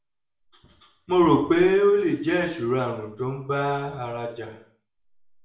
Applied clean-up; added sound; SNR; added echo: none; none; none; reverberation time 0.5 s.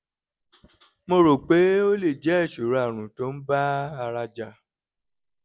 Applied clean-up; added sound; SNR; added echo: none; none; none; none.